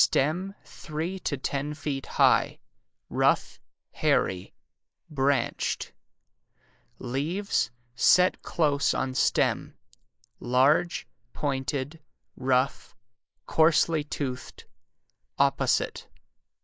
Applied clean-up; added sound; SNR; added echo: neural mask model Resemble Enhance denoiser.